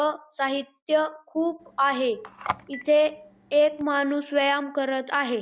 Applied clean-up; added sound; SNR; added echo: none; Telephone; 13 dB; none.